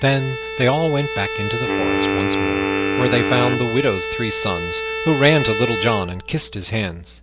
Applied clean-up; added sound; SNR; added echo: none; Wind instrument, woodwind instrument + Bowed string instrument; 3 dB; none.